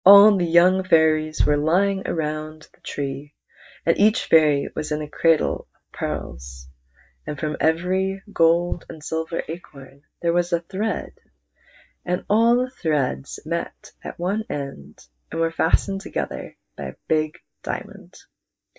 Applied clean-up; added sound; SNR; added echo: neural mask model DeepFilterNet 3.